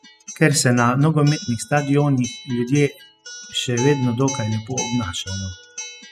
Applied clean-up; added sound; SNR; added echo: classical method spectral subtraction.